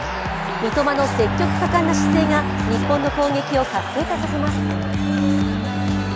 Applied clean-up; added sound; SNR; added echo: none; Organ; 0 dB; none.